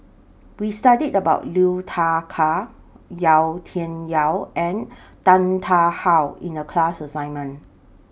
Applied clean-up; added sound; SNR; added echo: none; none; none; none.